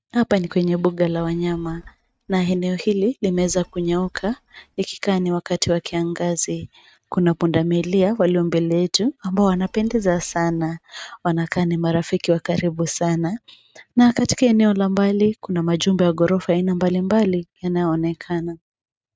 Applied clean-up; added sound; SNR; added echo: neural mask model RNNoise.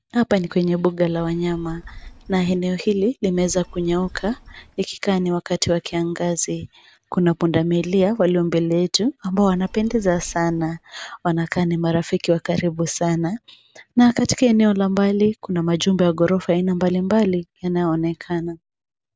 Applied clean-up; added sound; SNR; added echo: none; Telephone; 19 dB; none.